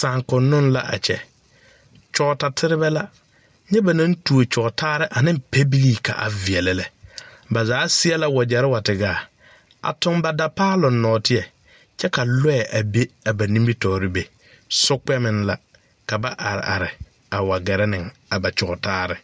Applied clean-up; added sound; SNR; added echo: none; none; none; none.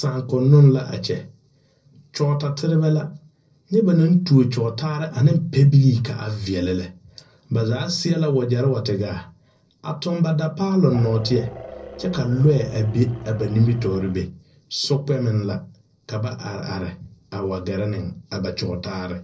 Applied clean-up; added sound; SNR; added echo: neural separator model SepFormer DNS4.